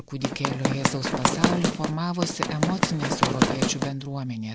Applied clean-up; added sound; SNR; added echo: none; Run; -4 dB; none.